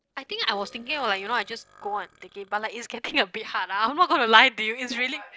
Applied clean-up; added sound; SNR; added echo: neural separator model SepFormer DNS4.